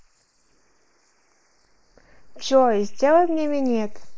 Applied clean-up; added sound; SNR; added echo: neural mask model Resemble Enhance denoiser.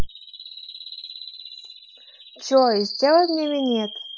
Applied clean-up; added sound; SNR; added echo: classical method Wiener filter.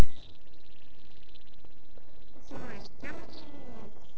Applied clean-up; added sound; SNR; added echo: neural separator model SepFormer DNS4.